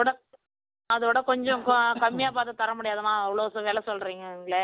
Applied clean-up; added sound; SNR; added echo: none; Cough; 17 dB; none.